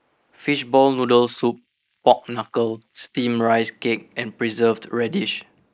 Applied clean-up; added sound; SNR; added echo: neural mask model Resemble Enhance denoiser.